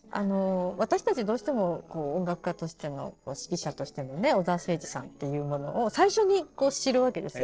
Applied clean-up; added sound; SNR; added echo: neural separator model SepFormer DNS4.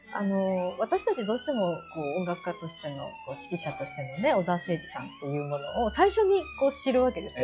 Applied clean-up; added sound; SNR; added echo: classical method log-MMSE.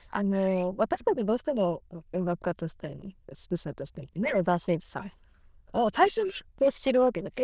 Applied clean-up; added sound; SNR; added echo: neural diffusion model UNIVERSE++.